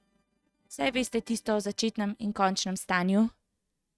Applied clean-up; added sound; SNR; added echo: neural mask model RNNoise.